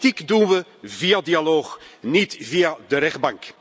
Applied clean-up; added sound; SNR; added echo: none; none; none; none.